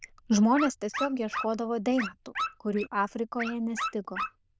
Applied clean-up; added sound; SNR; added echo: neural diffusion model UNIVERSE++.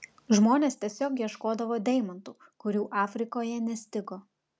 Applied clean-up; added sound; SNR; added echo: none; none; none; none.